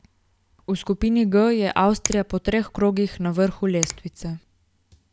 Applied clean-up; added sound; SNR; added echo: none; Finger snapping; 12 dB; none.